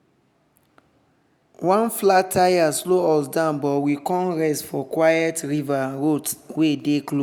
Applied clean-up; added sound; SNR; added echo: none; none; none; none.